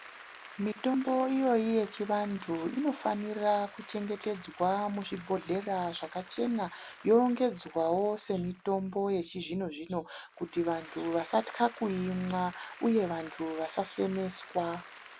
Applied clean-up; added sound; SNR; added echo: none; Applause; 19 dB; none.